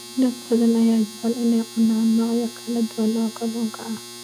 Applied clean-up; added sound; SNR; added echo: none; Domestic sounds, home sounds; 16 dB; none.